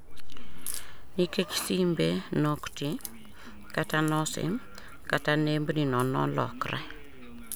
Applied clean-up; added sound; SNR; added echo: none; Respiratory sounds + Crack; 18 dB; none.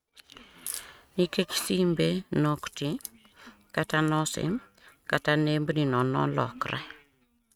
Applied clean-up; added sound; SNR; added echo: neural mask model RNNoise.